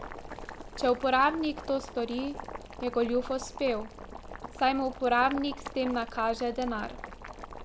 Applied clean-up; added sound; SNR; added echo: none; Boiling; 12 dB; none.